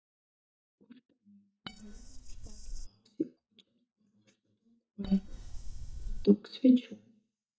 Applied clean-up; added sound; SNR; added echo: neural mask model DeepFilterNet 3.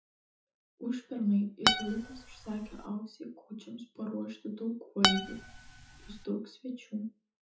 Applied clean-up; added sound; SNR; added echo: classical method WPE with log-MMSE.